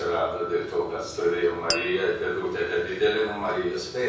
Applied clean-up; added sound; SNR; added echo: none; Tap; 10 dB; reverberation time 0.6 s.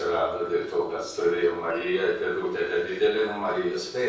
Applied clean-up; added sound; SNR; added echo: neural separator model SepFormer DNS4.